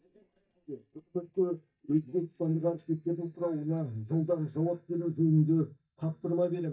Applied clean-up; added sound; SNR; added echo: neural mask model DeepFilterNet 3.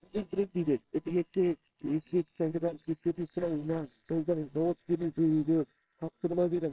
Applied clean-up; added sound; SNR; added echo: neural separator model SepFormer WHAMR!.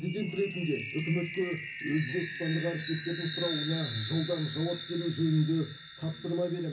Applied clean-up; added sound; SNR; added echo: none; Chime; 8 dB; reverberation time 0.4 s.